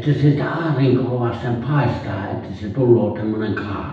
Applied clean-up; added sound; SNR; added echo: none; none; none; reverberation time 0.8 s.